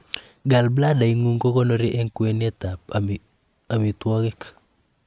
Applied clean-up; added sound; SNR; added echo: none; none; none; none.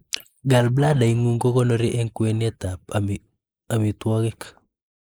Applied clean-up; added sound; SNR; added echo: neural mask model Resemble Enhance denoiser.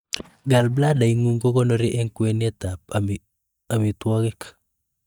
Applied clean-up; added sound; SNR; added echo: neural mask model DeepFilterNet 3.